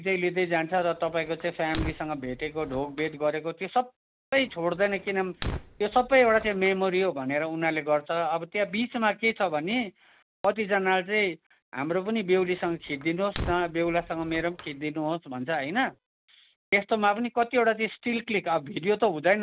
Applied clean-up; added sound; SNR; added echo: none; Fire; 11 dB; none.